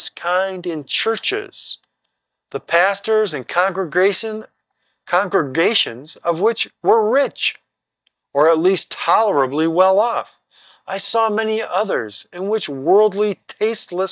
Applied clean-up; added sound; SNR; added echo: neural mask model DeepFilterNet 3.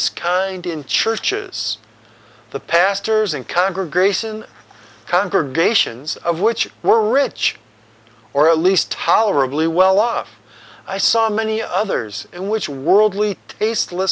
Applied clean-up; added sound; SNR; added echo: none; none; none; none.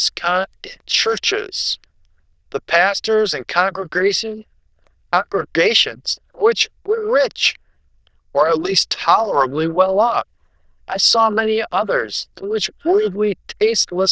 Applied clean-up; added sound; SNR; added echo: neural diffusion model UNIVERSE++.